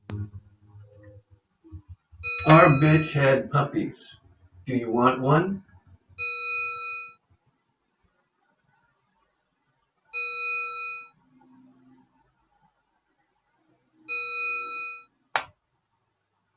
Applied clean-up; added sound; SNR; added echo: none; Bell; 9 dB; none.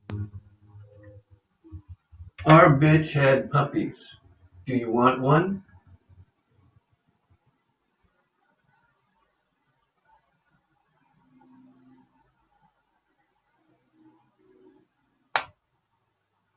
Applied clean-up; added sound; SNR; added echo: none; none; none; none.